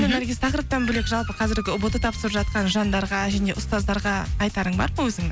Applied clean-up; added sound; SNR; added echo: none; Squeak; 18 dB; none.